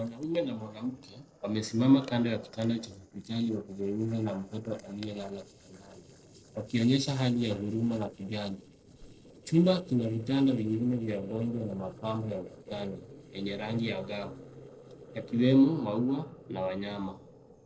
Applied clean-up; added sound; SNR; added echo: neural separator model SepFormer DNS4.